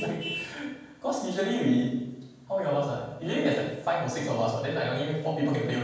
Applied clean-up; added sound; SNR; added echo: none; Vehicle horn, car horn, honking; 19 dB; reverberation time 1.2 s.